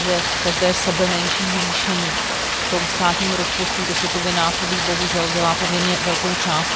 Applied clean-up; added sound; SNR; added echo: none; Rain; -2 dB; none.